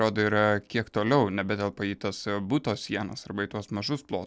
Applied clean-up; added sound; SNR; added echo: none; none; none; none.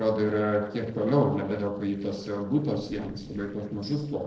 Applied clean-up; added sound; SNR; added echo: neural separator model SepFormer DNS4.